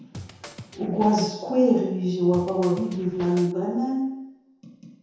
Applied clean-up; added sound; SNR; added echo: none; Scratching (performance technique); 17 dB; reverberation time 0.9 s.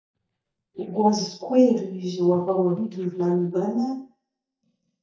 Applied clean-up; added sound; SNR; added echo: neural mask model DeepFilterNet 3.